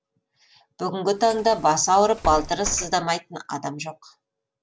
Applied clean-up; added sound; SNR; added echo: none; Bus; 12 dB; none.